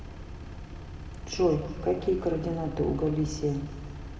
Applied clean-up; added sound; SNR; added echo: none; Engine; 11 dB; reverberation time 1.4 s.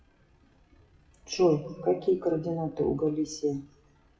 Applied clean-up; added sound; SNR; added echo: classical method WPE with log-MMSE.